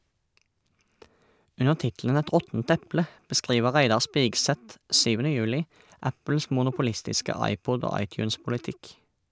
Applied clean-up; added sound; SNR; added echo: none; none; none; none.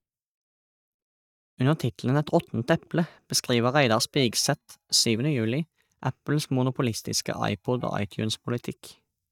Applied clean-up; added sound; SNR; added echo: neural mask model DeepFilterNet 3.